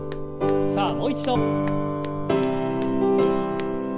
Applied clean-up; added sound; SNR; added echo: none; Walk, footsteps; 12 dB; reverberation time 0.9 s.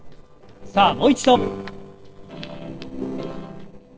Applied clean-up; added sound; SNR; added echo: neural separator model SepFormer DNS4.